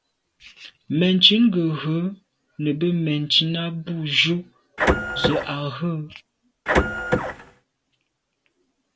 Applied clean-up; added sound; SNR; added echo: none; Printer; -1 dB; none.